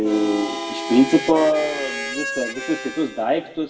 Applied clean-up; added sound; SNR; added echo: none; Harmonica; 8 dB; reverberation time 0.9 s.